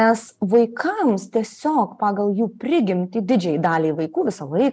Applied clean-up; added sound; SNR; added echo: none; none; none; none.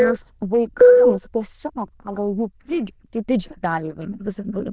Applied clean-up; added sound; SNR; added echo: neural diffusion model UNIVERSE++.